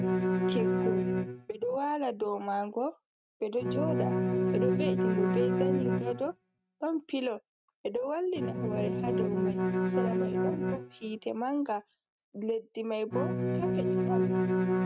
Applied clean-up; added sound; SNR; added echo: neural mask model RNNoise.